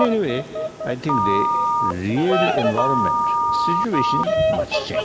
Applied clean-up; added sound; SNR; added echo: none; Telephone + Bird vocalization, bird call, bird song; -4 dB; none.